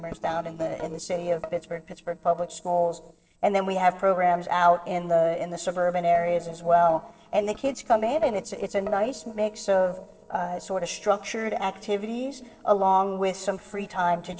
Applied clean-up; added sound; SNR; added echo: neural separator model SepFormer DNS4.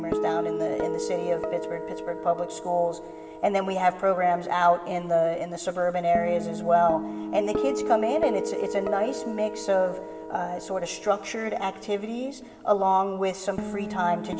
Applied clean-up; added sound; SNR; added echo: none; Guitar; 7 dB; reverberation time 2.6 s.